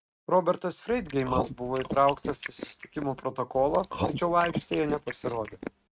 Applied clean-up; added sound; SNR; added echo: neural mask model RNNoise.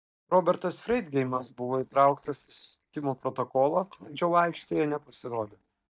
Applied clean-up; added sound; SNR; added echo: neural mask model DeepFilterNet 3.